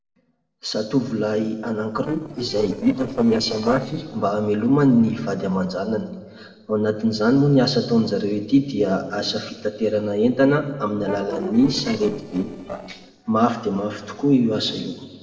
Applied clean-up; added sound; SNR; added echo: neural separator model SepFormer DNS4.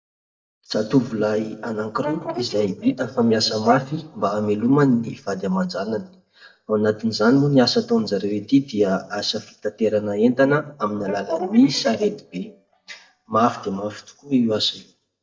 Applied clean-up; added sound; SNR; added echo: neural mask model DeepFilterNet 3.